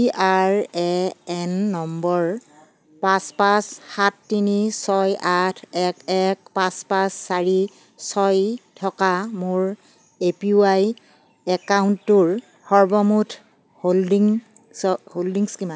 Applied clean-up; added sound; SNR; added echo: none; none; none; none.